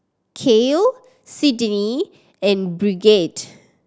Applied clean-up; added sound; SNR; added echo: none; none; none; none.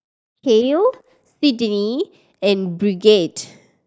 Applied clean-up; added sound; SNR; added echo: neural mask model DeepFilterNet 3.